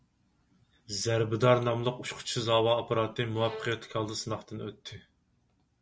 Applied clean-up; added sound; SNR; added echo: none; Bowed string instrument; 18 dB; none.